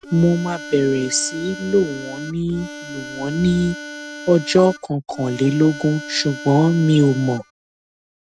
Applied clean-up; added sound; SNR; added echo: none; Harmonica; 14 dB; none.